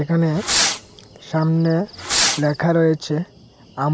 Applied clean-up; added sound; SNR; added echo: none; Fireworks; 4 dB; none.